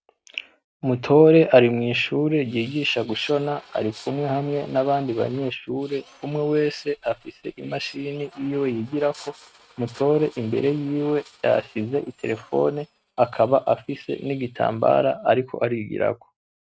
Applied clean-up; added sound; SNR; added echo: neural mask model RNNoise.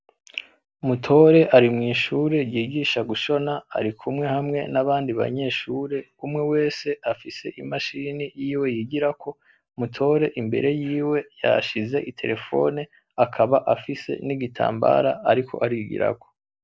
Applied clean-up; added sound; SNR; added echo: none; none; none; none.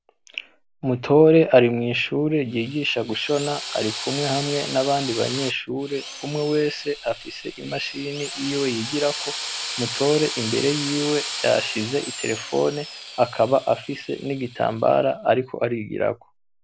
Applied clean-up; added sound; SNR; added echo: none; Drill; 11 dB; none.